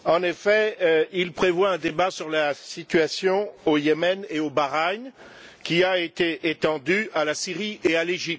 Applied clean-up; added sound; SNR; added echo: none; none; none; none.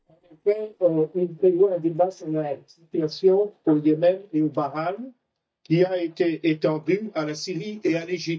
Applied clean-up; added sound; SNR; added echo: neural mask model DeepFilterNet 3.